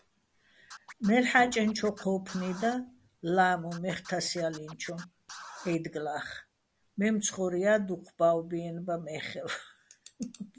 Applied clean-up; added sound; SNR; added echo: none; Scratching (performance technique); 18 dB; none.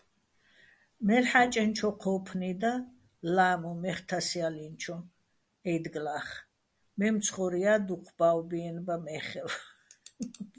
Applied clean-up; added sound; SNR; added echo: none; none; none; none.